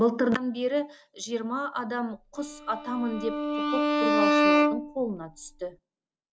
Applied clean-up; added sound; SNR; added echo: none; Bowed string instrument; -4 dB; none.